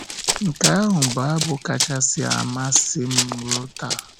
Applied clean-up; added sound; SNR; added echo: none; Run; 4 dB; none.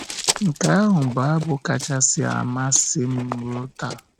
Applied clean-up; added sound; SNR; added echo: neural mask model RNNoise.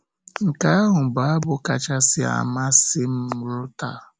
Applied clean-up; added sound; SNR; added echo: none; none; none; none.